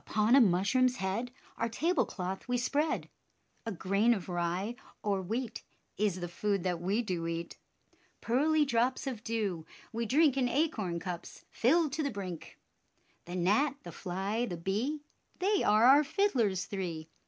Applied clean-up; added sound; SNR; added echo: none; none; none; none.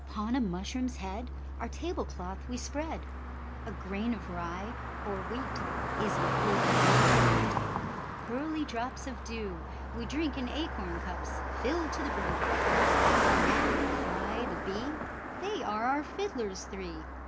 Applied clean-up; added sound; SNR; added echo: none; Car passing by; -5 dB; none.